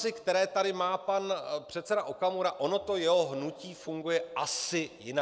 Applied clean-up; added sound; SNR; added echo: none; none; none; none.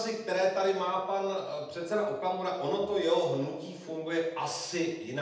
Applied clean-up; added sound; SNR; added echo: none; none; none; reverberation time 0.8 s.